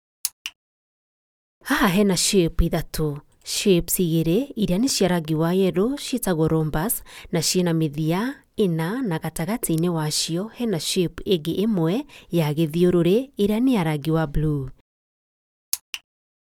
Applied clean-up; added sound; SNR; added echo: none; none; none; none.